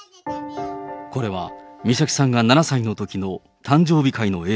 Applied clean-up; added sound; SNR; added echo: none; none; none; none.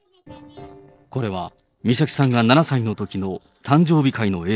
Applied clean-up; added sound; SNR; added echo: neural separator model SepFormer DNS4.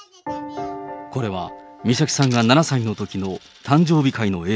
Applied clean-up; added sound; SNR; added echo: none; Coin (dropping); 20 dB; none.